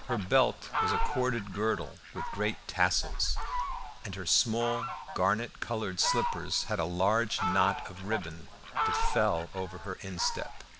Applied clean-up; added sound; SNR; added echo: none; Fowl; 3 dB; none.